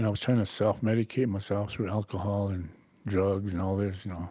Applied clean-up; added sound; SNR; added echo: none; none; none; none.